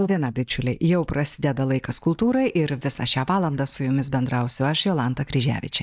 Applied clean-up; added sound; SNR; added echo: neural mask model DeepFilterNet 3.